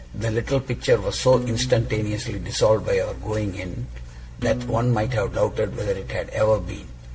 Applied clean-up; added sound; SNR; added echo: none; Acoustic guitar; 10 dB; reverberation time 1.0 s.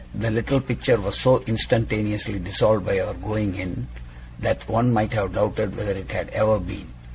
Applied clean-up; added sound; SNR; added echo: none; none; none; none.